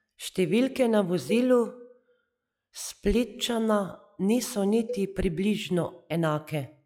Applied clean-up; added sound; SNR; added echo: classical method log-MMSE.